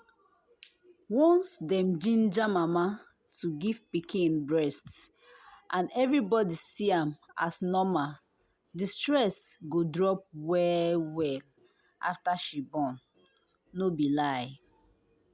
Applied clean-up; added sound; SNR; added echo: none; none; none; none.